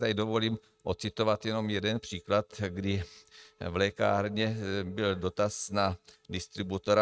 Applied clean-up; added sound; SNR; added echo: neural mask model RNNoise.